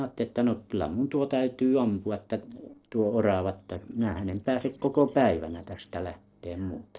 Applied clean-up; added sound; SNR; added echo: neural separator model SepFormer DNS4.